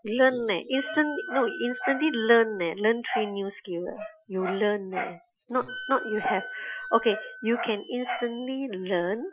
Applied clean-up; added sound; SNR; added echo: classical method Wiener filter.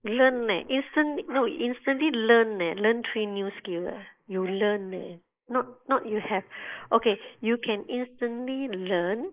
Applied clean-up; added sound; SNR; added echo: neural mask model Resemble Enhance denoiser.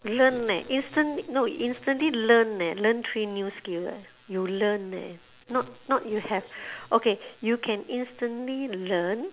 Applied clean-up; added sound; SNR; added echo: none; none; none; none.